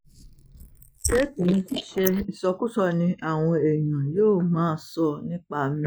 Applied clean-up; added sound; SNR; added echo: neural mask model Resemble Enhance denoiser.